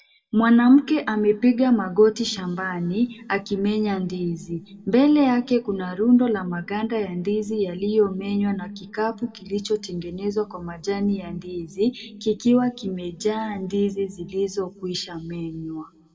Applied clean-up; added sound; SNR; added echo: none; none; none; reverberation time 0.8 s.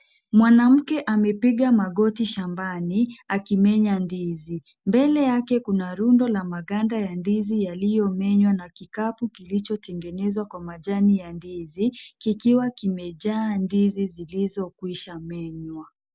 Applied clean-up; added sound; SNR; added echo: none; none; none; none.